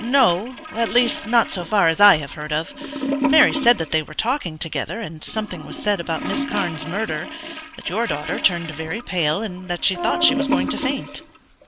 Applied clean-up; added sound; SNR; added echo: none; Brass instrument + Toilet flush / Gurgling; 7 dB; none.